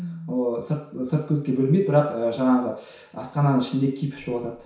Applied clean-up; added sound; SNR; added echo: none; none; none; reverberation time 0.6 s.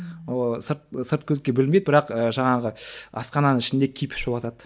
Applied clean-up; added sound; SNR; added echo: none; none; none; none.